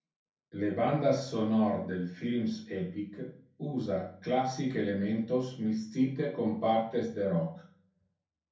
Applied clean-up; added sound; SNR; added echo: none; none; none; reverberation time 0.6 s.